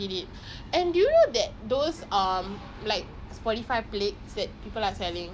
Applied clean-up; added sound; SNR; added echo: none; none; none; none.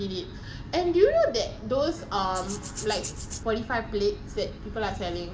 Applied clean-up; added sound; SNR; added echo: none; Rattle (instrument); 12 dB; reverberation time 1.2 s.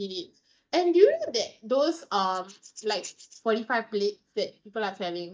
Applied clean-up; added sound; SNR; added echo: neural mask model DeepFilterNet 3.